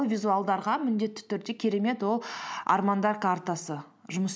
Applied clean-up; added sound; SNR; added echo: none; none; none; none.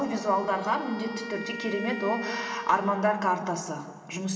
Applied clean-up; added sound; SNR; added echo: none; Wind instrument, woodwind instrument; 12 dB; reverberation time 2.2 s.